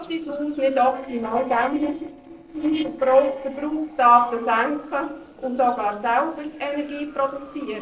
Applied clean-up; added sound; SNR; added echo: neural separator model SepFormer DNS4.